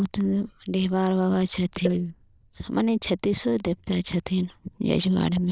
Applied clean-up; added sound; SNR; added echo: neural diffusion model UNIVERSE++.